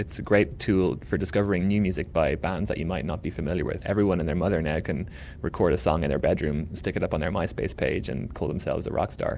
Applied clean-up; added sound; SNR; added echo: none; none; none; none.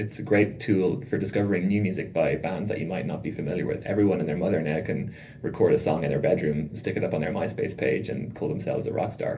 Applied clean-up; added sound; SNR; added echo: none; none; none; reverberation time 0.3 s.